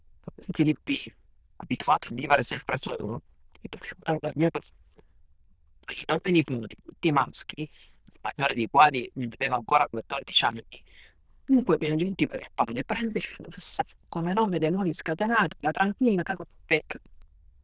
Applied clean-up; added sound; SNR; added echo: neural diffusion model UNIVERSE++.